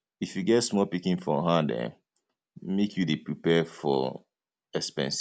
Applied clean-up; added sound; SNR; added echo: none; none; none; none.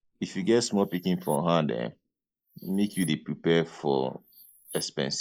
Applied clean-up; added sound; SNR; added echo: neural mask model Resemble Enhance denoiser.